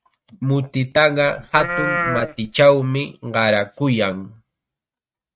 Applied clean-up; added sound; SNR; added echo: neural mask model RNNoise.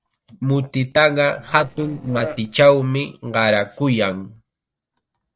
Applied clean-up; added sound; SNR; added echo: neural separator model SepFormer DNS4.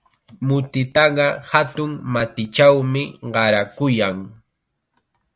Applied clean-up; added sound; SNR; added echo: none; none; none; none.